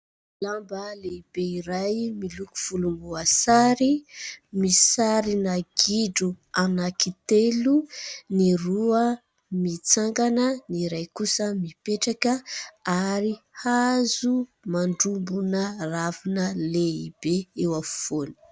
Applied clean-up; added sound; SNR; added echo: none; none; none; none.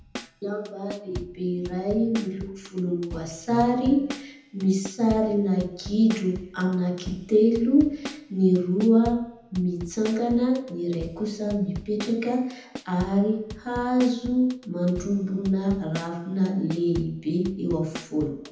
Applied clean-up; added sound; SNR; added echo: none; Drum kit; 16 dB; reverberation time 1.0 s.